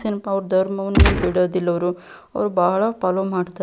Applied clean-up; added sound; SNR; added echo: none; Gunshot, gunfire; -4 dB; none.